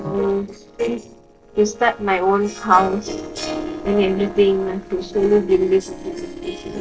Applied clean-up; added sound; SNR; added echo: neural separator model SepFormer DNS4.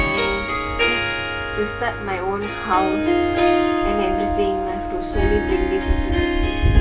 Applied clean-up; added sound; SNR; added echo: none; Harp; -1 dB; reverberation time 0.6 s.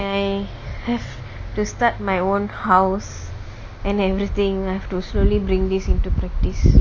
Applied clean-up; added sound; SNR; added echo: none; none; none; none.